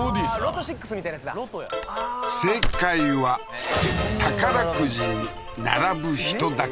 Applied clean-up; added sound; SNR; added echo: none; Tearing / Wood; 10 dB; none.